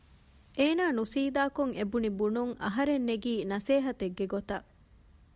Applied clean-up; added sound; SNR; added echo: none; none; none; none.